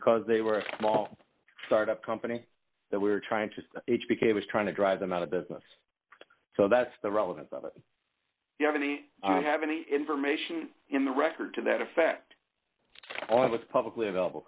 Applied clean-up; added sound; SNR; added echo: none; Shatter; 8 dB; none.